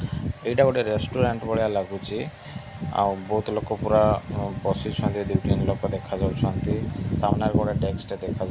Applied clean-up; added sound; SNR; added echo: none; none; none; none.